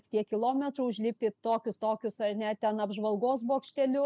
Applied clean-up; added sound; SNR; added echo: none; none; none; none.